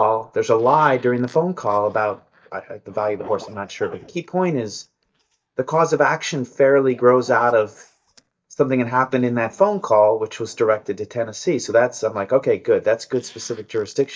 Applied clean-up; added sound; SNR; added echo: neural mask model DeepFilterNet 3.